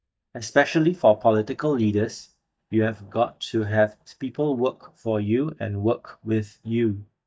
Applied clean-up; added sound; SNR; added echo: neural mask model DeepFilterNet 3.